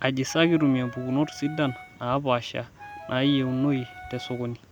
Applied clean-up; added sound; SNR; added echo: none; Wind instrument, woodwind instrument; 16 dB; none.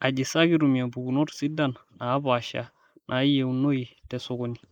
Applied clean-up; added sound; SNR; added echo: neural mask model Resemble Enhance denoiser.